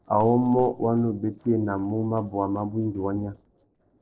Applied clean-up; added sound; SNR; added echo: neural separator model SepFormer DNS4.